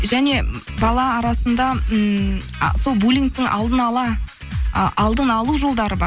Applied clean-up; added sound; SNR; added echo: none; none; none; none.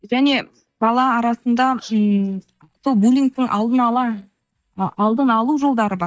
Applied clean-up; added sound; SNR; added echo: neural mask model DeepFilterNet 3.